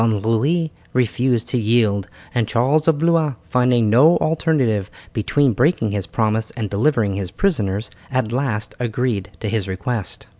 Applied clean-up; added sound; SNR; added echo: none; none; none; none.